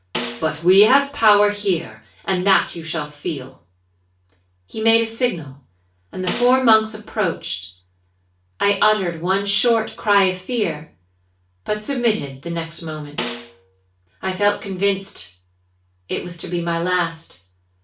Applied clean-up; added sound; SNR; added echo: none; Snare drum; 8 dB; reverberation time 0.3 s.